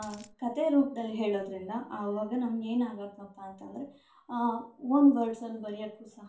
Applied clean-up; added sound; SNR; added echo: none; Coin (dropping); 19 dB; reverberation time 0.4 s.